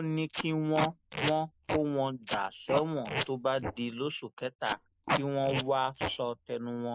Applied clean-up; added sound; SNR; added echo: neural mask model Resemble Enhance denoiser.